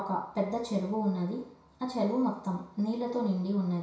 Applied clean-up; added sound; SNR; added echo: none; none; none; reverberation time 0.6 s.